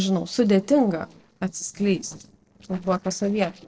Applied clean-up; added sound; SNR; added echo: neural separator model SepFormer DNS4.